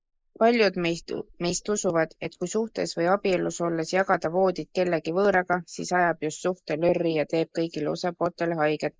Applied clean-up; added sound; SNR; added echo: neural mask model Resemble Enhance denoiser.